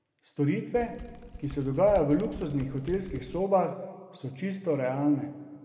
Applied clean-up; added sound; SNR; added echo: none; Typing; 14 dB; reverberation time 1.6 s.